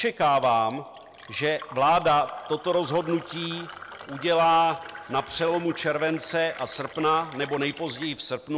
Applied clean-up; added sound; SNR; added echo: none; Fill (with liquid); 17 dB; none.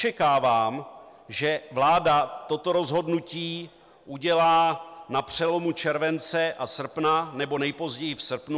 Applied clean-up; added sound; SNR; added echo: none; none; none; none.